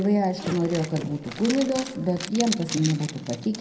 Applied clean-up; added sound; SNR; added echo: none; Zipper (clothing); 11 dB; reverberation time 0.2 s.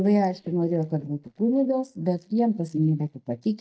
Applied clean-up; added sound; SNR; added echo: neural mask model DeepFilterNet 3.